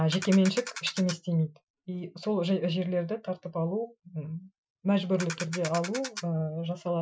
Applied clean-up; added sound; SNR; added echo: classical method Wiener filter.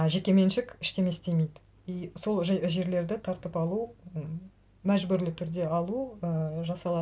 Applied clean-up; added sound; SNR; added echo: none; none; none; none.